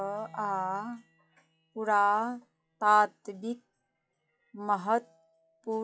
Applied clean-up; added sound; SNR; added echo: classical method log-MMSE.